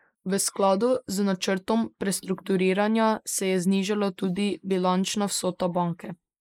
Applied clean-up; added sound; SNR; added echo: neural mask model Resemble Enhance denoiser.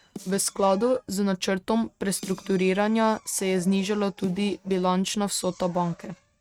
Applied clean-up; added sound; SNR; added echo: neural mask model RNNoise.